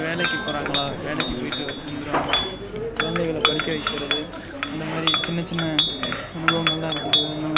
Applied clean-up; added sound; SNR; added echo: none; Chink, clink; -4 dB; none.